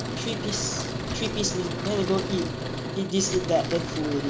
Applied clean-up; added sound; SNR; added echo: none; Truck; 3 dB; none.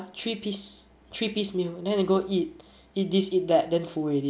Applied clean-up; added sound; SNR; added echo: none; none; none; none.